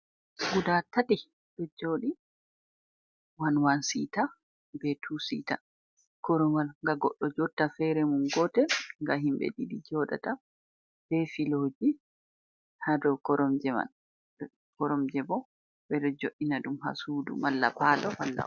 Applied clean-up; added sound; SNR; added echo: none; none; none; none.